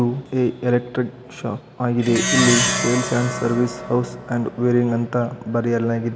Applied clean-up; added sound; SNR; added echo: none; Plucked string instrument; 6 dB; none.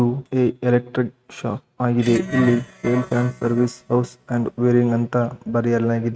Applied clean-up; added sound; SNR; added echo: neural mask model RNNoise.